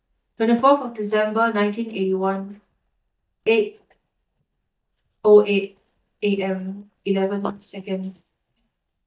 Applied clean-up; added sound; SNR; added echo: neural mask model DeepFilterNet 3.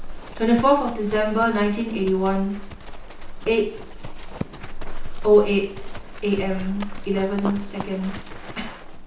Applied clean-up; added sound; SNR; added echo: none; Livestock, farm animals, working animals; 7 dB; reverberation time 0.8 s.